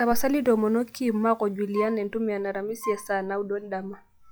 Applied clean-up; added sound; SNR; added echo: classical method log-MMSE.